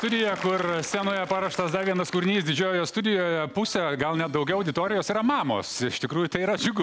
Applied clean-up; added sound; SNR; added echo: none; none; none; none.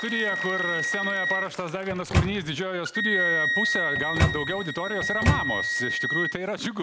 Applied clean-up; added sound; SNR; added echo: none; Microwave oven + Wind instrument, woodwind instrument; -3 dB; none.